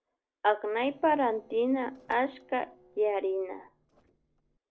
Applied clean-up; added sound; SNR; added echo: neural separator model SepFormer DNS4.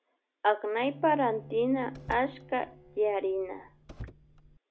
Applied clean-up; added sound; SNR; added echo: none; Car + Bowed string instrument; 17 dB; none.